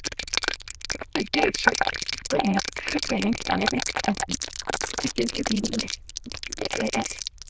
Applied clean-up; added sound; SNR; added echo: neural diffusion model UNIVERSE++.